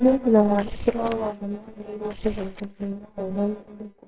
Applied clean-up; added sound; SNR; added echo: neural separator model SepFormer WHAMR!.